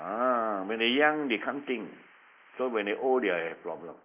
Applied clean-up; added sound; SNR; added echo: neural mask model Resemble Enhance denoiser.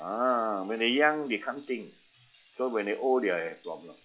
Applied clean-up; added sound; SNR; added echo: classical method log-MMSE.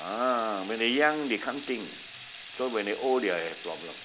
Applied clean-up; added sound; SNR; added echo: none; Water tap, faucet / Liquid; 15 dB; none.